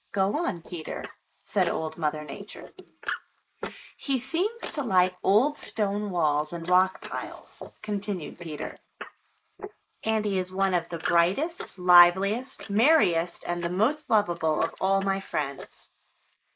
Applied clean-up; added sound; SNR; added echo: neural mask model Resemble Enhance denoiser.